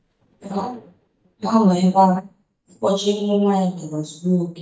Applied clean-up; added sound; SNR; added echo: neural mask model DeepFilterNet 3.